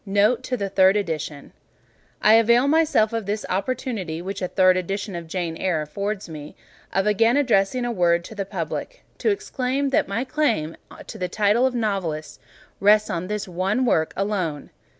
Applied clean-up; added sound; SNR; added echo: none; none; none; none.